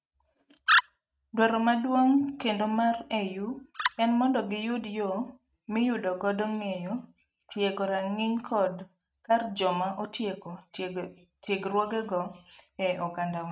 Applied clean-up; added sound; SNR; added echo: neural mask model RNNoise.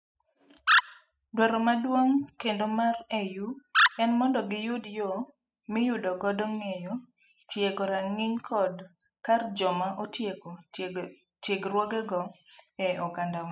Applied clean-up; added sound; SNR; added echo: classical method spectral subtraction.